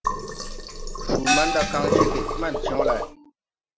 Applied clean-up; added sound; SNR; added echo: none; Sink (filling or washing) + Gong; -4 dB; none.